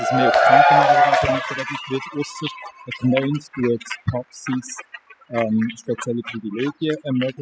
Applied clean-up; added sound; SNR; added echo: classical method spectral subtraction.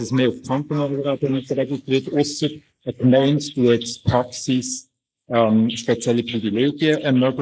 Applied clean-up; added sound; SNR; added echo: neural mask model Resemble Enhance denoiser.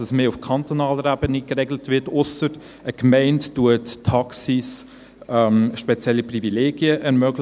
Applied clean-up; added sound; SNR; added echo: none; none; none; none.